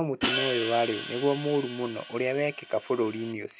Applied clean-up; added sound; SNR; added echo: none; Hi-hat; 7 dB; none.